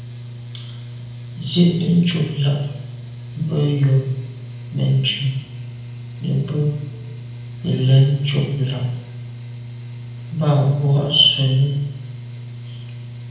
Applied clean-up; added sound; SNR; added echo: none; Mechanical fan; 12 dB; reverberation time 0.9 s.